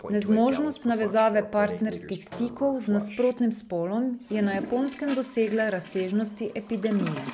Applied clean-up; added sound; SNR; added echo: none; Toilet flush; 13 dB; none.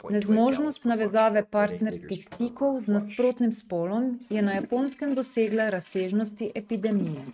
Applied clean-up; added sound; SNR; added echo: neural mask model RNNoise.